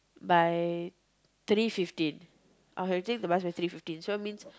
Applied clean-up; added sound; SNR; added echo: none; none; none; none.